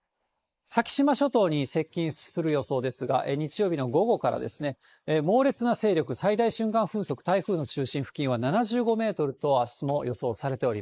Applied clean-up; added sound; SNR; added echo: neural mask model Resemble Enhance denoiser.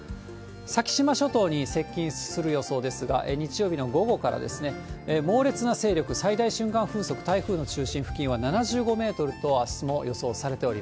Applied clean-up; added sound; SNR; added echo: none; none; none; none.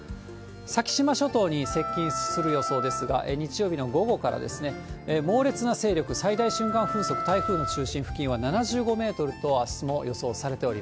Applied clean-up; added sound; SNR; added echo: none; Wind instrument, woodwind instrument; 5 dB; none.